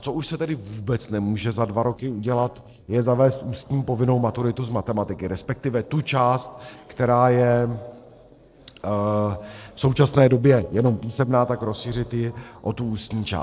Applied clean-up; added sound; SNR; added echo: neural separator model SepFormer DNS4.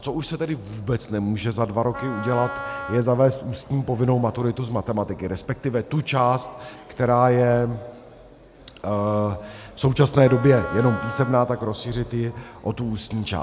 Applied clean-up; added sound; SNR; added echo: none; Wind instrument, woodwind instrument; 12 dB; none.